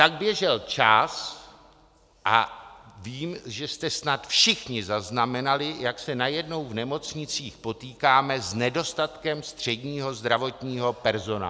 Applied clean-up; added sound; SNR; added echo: none; none; none; none.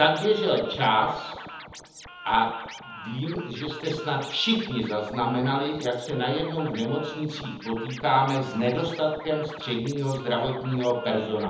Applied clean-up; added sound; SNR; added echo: none; Scratching (performance technique); 15 dB; reverberation time 1.0 s.